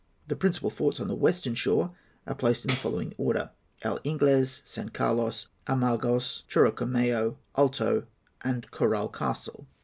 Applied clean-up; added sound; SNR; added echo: none; Tambourine; -1 dB; none.